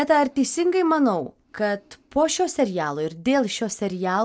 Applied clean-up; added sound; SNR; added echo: none; none; none; none.